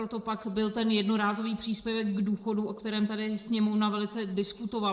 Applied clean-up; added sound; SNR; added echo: neural separator model SepFormer DNS4.